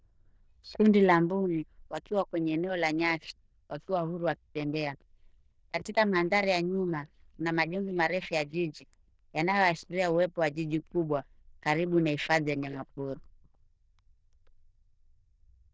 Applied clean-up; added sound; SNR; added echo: neural diffusion model UNIVERSE++.